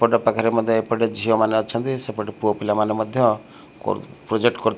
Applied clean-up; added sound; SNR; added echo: none; none; none; none.